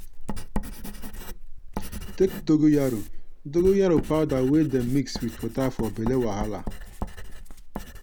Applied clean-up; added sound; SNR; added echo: none; Writing; 7 dB; none.